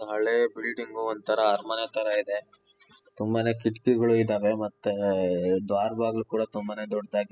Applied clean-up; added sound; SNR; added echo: classical method spectral subtraction.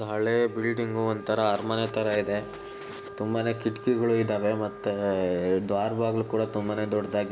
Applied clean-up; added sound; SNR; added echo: none; Wind instrument, woodwind instrument; 16 dB; none.